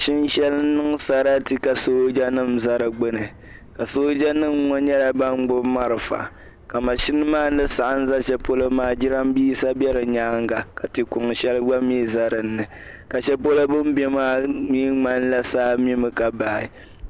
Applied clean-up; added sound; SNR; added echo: none; Bird vocalization, bird call, bird song; 19 dB; none.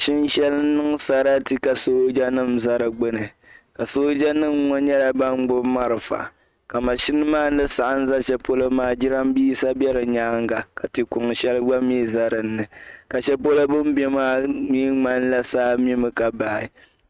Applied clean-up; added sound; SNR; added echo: neural mask model RNNoise.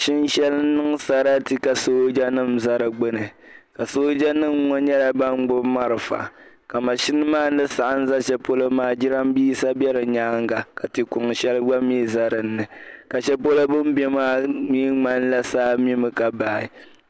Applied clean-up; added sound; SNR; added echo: none; none; none; none.